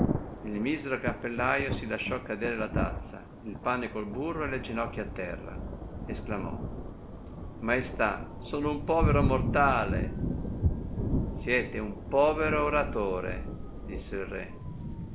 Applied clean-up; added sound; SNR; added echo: none; Thunder / Rain; 2 dB; none.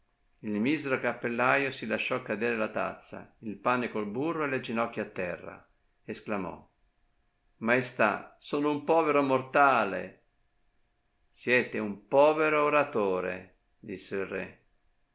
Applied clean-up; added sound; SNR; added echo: none; none; none; none.